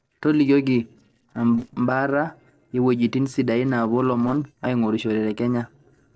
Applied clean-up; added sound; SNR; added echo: neural separator model SepFormer DNS4.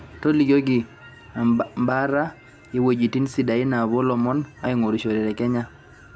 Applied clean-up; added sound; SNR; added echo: none; none; none; none.